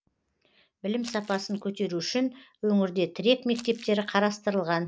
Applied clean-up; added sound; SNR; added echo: neural mask model Resemble Enhance denoiser.